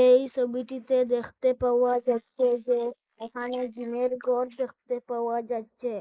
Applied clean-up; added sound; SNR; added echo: neural mask model Resemble Enhance denoiser.